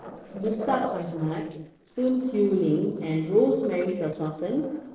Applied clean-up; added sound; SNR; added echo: neural separator model SepFormer DNS4.